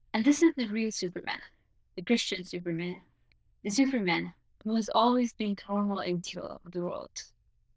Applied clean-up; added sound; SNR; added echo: neural diffusion model UNIVERSE++.